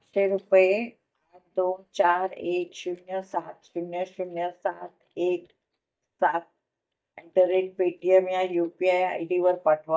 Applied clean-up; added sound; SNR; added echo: neural mask model DeepFilterNet 3.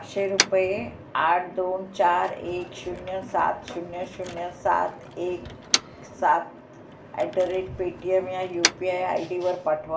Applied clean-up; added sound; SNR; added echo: none; Motor vehicle (road); 8 dB; reverberation time 0.4 s.